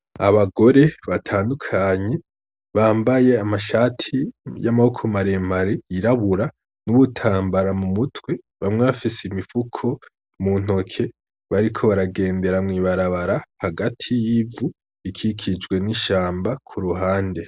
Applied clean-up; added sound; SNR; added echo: none; none; none; none.